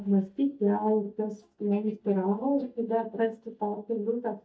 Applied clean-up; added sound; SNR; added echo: neural mask model DeepFilterNet 3.